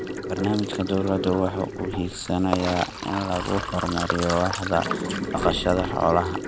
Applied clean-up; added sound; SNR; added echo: none; Sink (filling or washing); 5 dB; none.